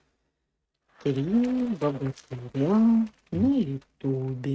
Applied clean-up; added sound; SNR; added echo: neural mask model RNNoise.